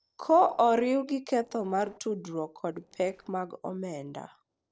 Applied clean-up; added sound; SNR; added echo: neural separator model SepFormer DNS4.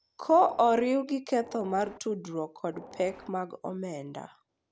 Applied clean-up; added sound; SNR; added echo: none; Train; 19 dB; none.